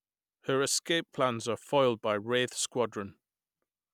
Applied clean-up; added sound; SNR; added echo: none; none; none; none.